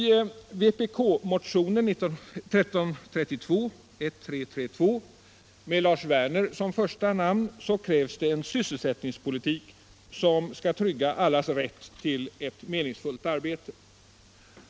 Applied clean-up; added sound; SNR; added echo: none; none; none; none.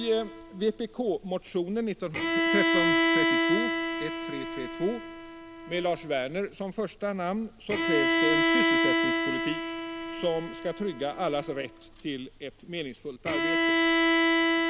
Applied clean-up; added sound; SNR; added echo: none; Bowed string instrument; -4 dB; none.